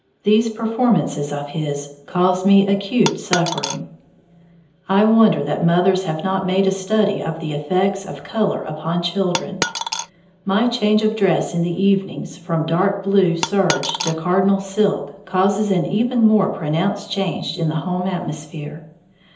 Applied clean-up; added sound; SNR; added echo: none; Coin (dropping); 5 dB; reverberation time 1.2 s.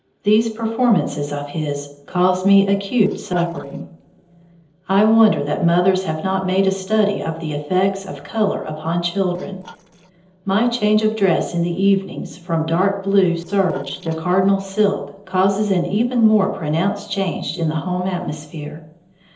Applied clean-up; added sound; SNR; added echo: neural separator model SepFormer DNS4.